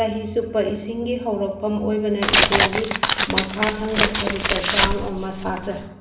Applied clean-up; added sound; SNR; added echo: none; Tearing; -3 dB; reverberation time 0.6 s.